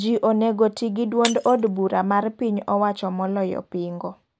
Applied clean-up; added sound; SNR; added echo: none; Shatter; 15 dB; none.